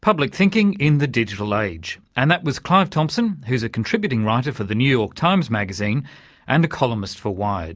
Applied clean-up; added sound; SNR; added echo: none; none; none; none.